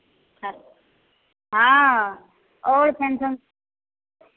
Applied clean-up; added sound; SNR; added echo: none; none; none; none.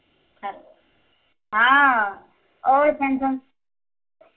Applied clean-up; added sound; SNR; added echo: none; none; none; reverberation time 0.2 s.